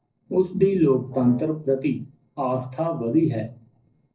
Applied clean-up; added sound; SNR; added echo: neural separator model SepFormer DNS4.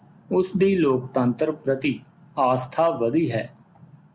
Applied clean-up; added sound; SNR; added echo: none; none; none; none.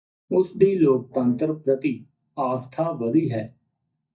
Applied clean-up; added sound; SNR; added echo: neural mask model DeepFilterNet 3.